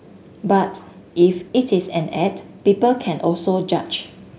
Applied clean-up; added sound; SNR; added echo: none; none; none; none.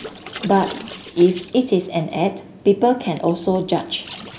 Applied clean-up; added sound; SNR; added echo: none; Water / Splash, splatter; 18 dB; none.